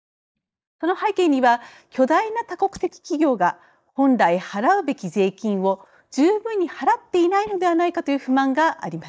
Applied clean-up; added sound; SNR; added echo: neural mask model DeepFilterNet 3.